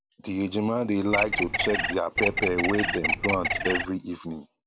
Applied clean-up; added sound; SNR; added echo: none; Bird; -1 dB; none.